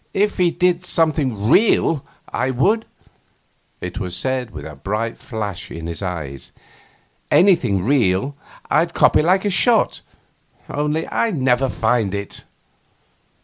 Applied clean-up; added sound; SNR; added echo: none; none; none; none.